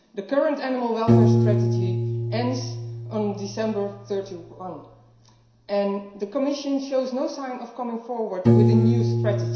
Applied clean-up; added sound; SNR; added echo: none; Piano; -3 dB; reverberation time 0.7 s.